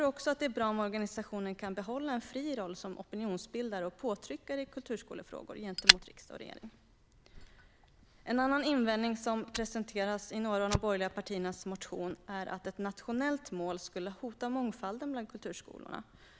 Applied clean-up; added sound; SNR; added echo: none; Fire; 4 dB; none.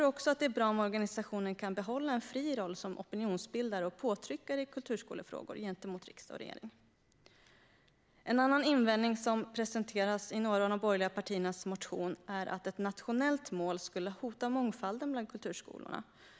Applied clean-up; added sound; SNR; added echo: none; none; none; none.